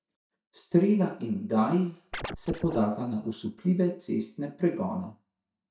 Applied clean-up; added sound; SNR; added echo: neural mask model DeepFilterNet 3.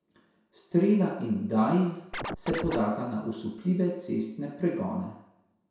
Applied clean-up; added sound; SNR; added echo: none; Scratching (performance technique); 6 dB; reverberation time 0.7 s.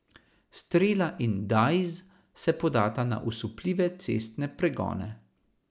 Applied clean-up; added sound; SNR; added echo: none; none; none; none.